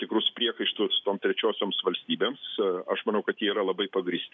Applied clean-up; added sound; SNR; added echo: none; none; none; none.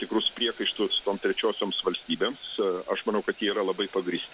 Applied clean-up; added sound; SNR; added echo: none; Boiling; 20 dB; none.